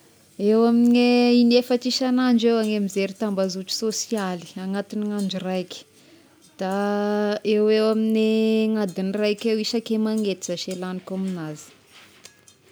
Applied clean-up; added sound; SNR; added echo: none; none; none; none.